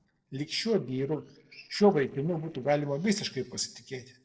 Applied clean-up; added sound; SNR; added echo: neural separator model SepFormer DNS4.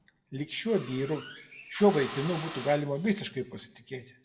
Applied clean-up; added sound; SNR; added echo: none; Drill; 12 dB; reverberation time 0.6 s.